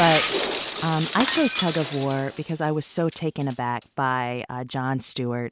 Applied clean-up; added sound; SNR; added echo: none; Shatter; 6 dB; none.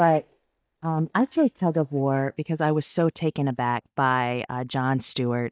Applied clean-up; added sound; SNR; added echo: neural mask model DeepFilterNet 3.